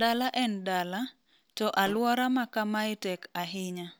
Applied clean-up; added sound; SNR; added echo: none; Fart; 17 dB; none.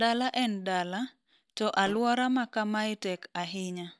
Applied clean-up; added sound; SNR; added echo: neural mask model DeepFilterNet 3.